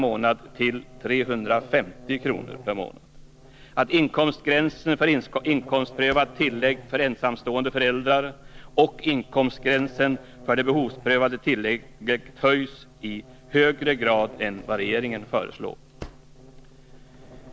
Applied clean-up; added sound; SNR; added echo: none; Drawer open or close + Buzz; 19 dB; none.